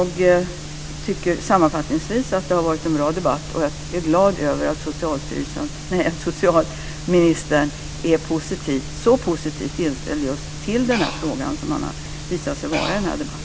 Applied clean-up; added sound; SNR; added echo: none; Breathing; 9 dB; none.